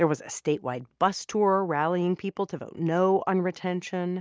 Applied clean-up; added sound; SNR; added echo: none; none; none; none.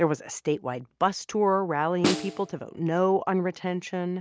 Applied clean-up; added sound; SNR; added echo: none; Snare drum; 7 dB; none.